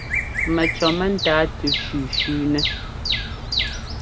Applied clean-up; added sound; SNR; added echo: none; Bird vocalization, bird call, bird song; 1 dB; none.